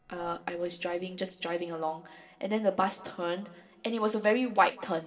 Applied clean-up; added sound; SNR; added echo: neural separator model SepFormer DNS4.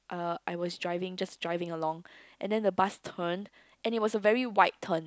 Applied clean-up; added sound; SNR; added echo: none; none; none; none.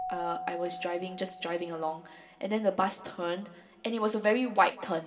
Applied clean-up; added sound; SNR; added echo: none; Keyboard (musical); 13 dB; reverberation time 2.6 s.